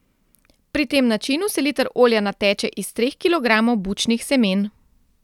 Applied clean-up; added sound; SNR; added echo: none; none; none; none.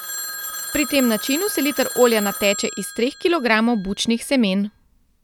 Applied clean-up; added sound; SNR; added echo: none; Telephone; 11 dB; none.